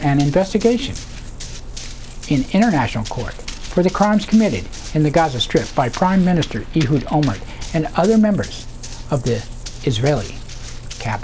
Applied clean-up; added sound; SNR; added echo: none; Run; 18 dB; none.